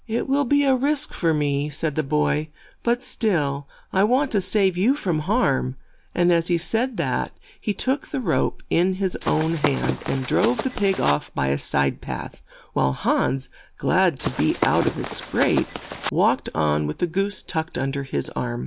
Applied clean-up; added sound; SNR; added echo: none; Run; 6 dB; none.